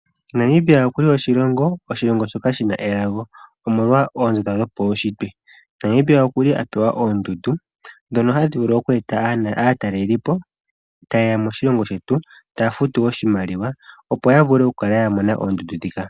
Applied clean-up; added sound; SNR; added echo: none; none; none; none.